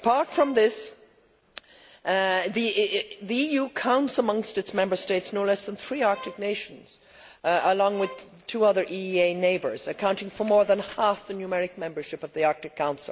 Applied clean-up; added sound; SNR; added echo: none; Bowed string instrument; 19 dB; none.